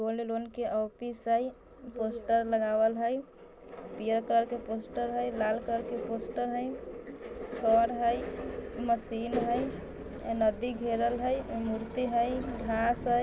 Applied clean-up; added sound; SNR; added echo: none; none; none; none.